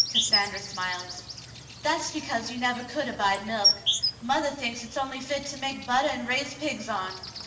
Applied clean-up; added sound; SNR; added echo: none; Insect; 2 dB; reverberation time 0.9 s.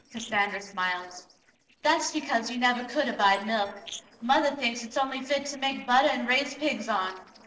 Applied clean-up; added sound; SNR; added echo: neural separator model SepFormer DNS4.